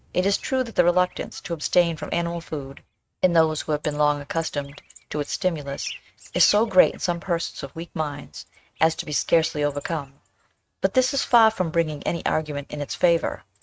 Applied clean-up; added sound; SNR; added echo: neural mask model RNNoise.